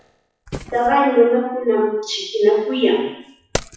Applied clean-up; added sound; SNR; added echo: classical method WPE with log-MMSE.